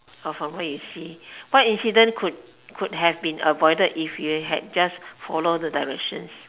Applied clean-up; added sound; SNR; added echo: none; none; none; none.